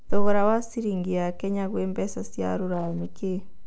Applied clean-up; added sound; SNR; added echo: neural separator model SepFormer DNS4.